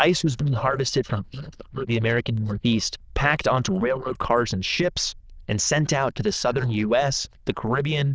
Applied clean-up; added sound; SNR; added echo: neural diffusion model UNIVERSE++.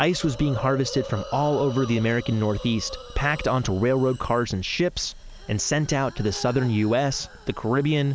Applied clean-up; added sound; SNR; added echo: none; Hiss; 17 dB; none.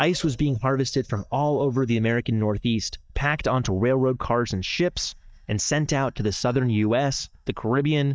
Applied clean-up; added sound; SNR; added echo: neural mask model DeepFilterNet 3.